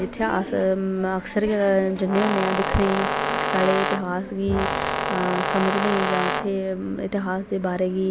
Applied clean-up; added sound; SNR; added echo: none; Brass instrument; 2 dB; none.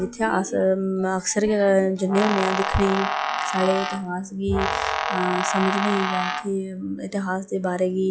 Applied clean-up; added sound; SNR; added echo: classical method log-MMSE.